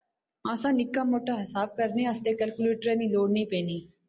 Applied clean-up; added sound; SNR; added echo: none; none; none; none.